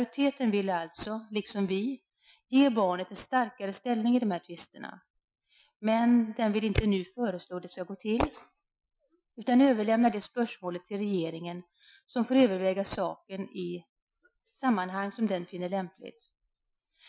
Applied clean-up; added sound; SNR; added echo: classical method Wiener filter.